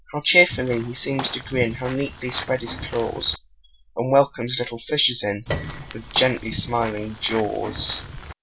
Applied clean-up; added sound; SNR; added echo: none; Walk, footsteps / Bird vocalization, bird call, bird song + Piano; 12 dB; none.